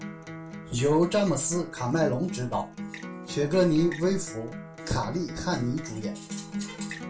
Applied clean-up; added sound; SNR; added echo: none; Acoustic guitar; 10 dB; reverberation time 0.3 s.